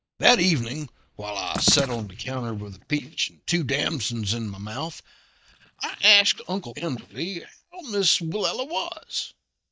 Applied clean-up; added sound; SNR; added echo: neural mask model DeepFilterNet 3.